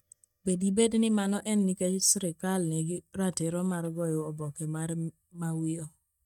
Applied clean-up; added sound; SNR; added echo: neural mask model DeepFilterNet 3.